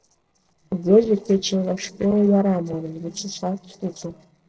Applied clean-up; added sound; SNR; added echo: neural separator model SepFormer DNS4.